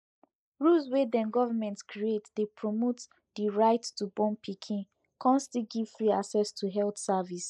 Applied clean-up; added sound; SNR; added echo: neural mask model Resemble Enhance denoiser.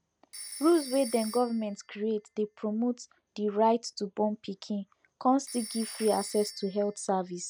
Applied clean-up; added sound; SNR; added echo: none; Telephone; 16 dB; none.